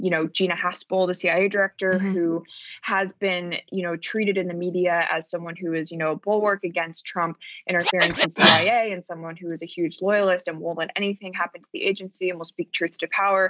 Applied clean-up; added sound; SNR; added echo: neural mask model RNNoise.